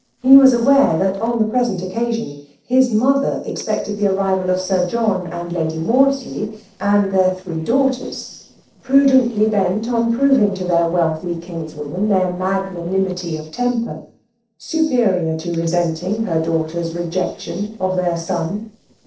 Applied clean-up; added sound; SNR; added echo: neural separator model SepFormer DNS4.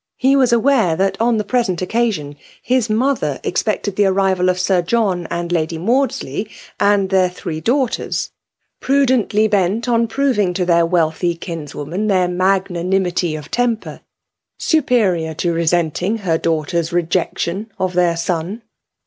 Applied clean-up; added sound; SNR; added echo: none; none; none; none.